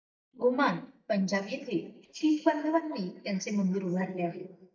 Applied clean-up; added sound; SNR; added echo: neural mask model DeepFilterNet 3.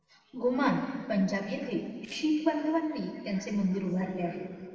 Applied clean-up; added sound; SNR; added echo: neural separator model SepFormer DNS4.